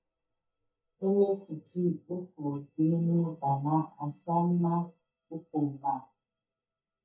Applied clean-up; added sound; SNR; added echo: neural mask model DeepFilterNet 3.